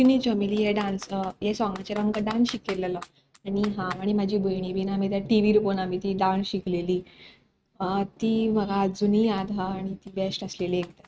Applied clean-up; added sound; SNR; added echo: neural mask model RNNoise.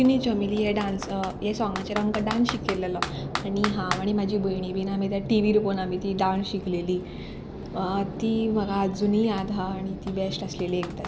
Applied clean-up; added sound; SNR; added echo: none; Computer keyboard; 14 dB; none.